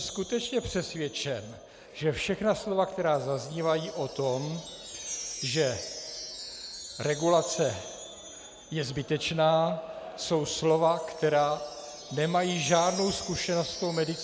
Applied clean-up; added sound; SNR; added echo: none; Wind chime; 13 dB; none.